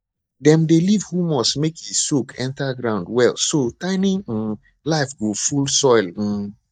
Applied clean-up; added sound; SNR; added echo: neural mask model DeepFilterNet 3.